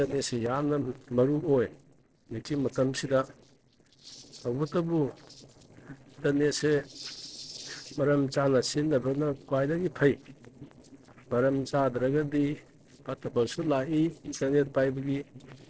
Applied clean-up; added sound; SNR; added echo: neural separator model SepFormer DNS4.